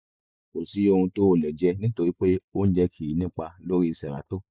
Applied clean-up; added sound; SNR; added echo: neural mask model Resemble Enhance denoiser.